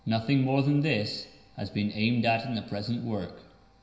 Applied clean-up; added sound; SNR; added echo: none; none; none; reverberation time 0.9 s.